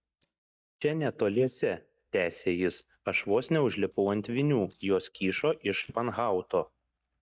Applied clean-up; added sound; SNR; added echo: neural mask model DeepFilterNet 3.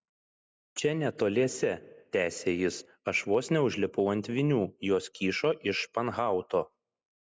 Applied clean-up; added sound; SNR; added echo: none; none; none; none.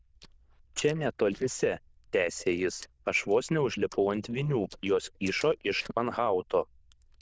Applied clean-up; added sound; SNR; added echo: neural diffusion model UNIVERSE++.